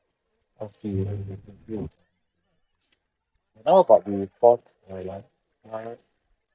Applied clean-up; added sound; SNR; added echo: neural mask model DeepFilterNet 3.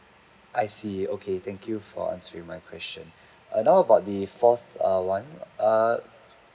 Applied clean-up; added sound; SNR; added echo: none; none; none; none.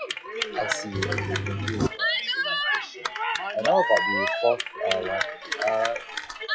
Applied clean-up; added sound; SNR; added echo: classical method log-MMSE.